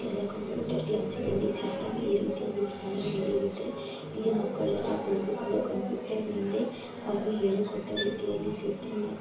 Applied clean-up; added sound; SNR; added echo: none; Bowed string instrument; 10 dB; reverberation time 0.3 s.